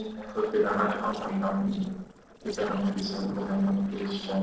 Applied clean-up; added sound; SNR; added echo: neural separator model SepFormer DNS4.